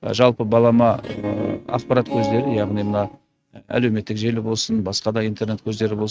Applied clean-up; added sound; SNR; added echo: neural mask model RNNoise.